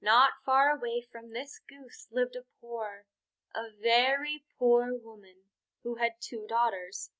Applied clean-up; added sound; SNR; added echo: none; none; none; none.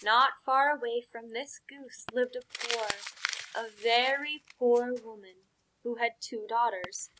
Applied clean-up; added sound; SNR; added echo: none; Crumpling, crinkling; 13 dB; none.